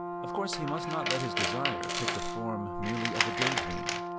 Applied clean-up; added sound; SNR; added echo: none; Brass instrument + Tools; -3 dB; none.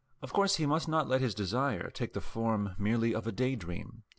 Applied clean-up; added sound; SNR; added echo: none; none; none; none.